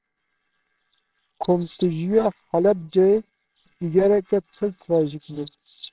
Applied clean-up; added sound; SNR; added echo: neural separator model SepFormer WHAMR!.